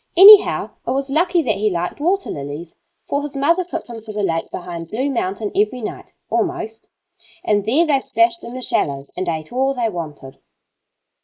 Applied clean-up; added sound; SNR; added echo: neural mask model Resemble Enhance denoiser.